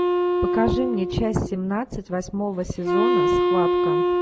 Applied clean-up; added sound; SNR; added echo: none; Wind instrument, woodwind instrument; -4 dB; none.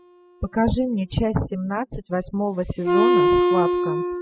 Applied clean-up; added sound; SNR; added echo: classical method spectral subtraction.